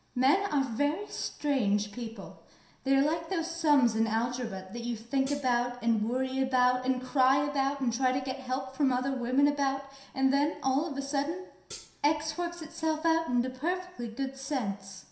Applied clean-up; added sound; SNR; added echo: none; Hi-hat; 17 dB; reverberation time 0.7 s.